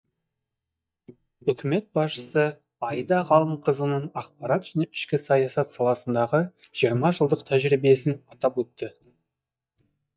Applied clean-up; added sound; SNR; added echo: neural mask model DeepFilterNet 3.